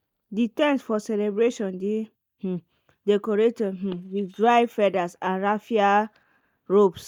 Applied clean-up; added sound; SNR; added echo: neural mask model DeepFilterNet 3.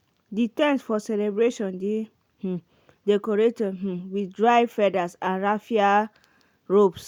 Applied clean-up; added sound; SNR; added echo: none; none; none; none.